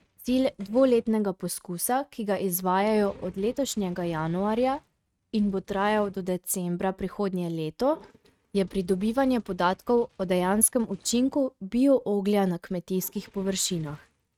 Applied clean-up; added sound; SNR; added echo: neural mask model RNNoise.